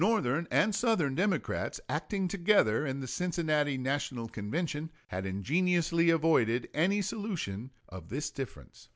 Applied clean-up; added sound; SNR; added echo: none; none; none; none.